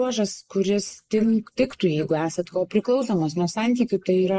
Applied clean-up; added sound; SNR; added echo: neural mask model Resemble Enhance denoiser.